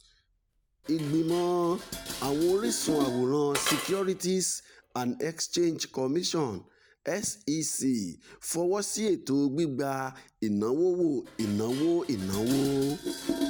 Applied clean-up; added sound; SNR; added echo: none; Dishes, pots, and pans; 10 dB; none.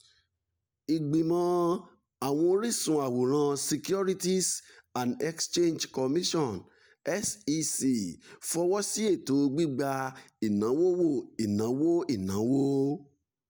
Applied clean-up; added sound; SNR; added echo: none; none; none; none.